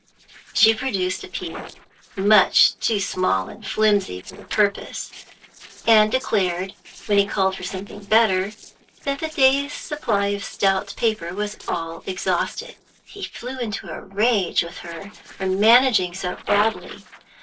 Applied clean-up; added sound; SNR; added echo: neural separator model SepFormer DNS4.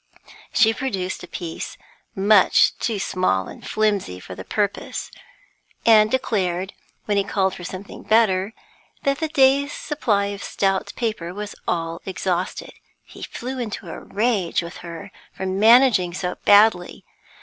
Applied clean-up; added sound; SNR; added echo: none; none; none; none.